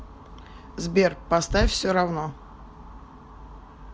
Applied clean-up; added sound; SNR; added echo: none; none; none; none.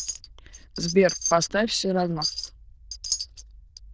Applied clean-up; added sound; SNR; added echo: neural diffusion model UNIVERSE++.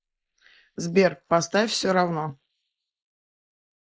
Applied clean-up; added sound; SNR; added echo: neural mask model Resemble Enhance denoiser.